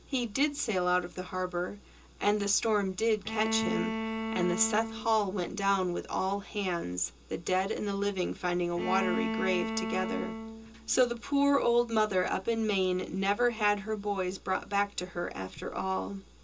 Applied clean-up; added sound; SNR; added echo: none; Bowed string instrument; 4 dB; reverberation time 0.2 s.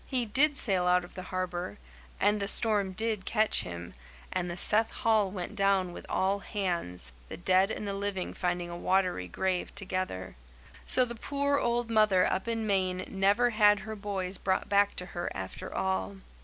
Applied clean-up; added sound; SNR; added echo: none; none; none; none.